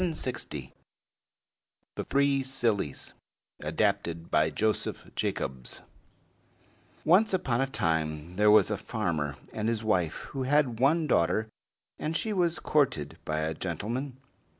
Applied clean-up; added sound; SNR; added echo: none; none; none; none.